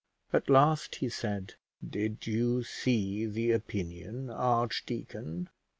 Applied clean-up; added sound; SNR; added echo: none; none; none; none.